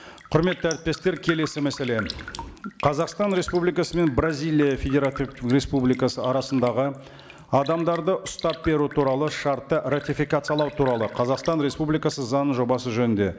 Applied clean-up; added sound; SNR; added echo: none; Raindrop; 17 dB; none.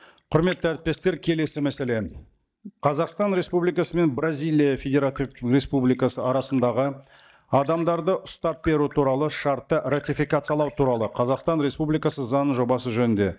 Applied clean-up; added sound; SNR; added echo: neural mask model DeepFilterNet 3.